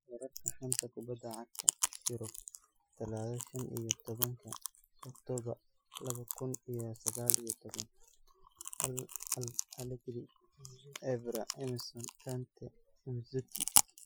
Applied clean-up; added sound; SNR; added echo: classical method Wiener filter.